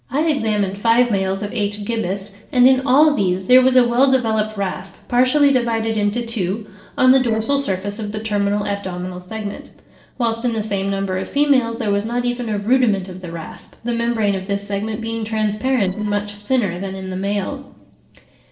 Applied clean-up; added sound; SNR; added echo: neural separator model SepFormer DNS4.